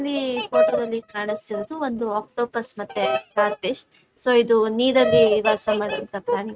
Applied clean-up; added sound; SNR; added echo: neural mask model RNNoise.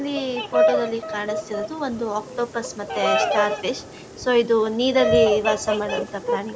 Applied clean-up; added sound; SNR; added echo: none; Bird vocalization, bird call, bird song; 2 dB; none.